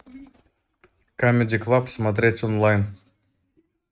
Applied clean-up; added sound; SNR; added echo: neural mask model RNNoise.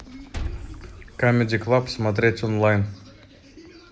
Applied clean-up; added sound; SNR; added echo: none; Liquid; 14 dB; none.